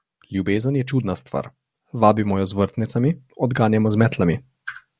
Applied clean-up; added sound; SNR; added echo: none; none; none; none.